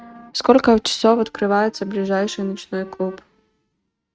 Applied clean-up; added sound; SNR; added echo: neural mask model RNNoise.